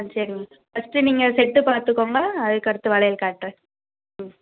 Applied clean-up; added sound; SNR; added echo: none; none; none; none.